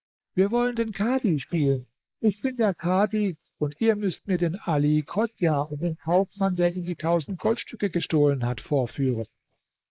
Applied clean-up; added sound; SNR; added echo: neural mask model Resemble Enhance denoiser.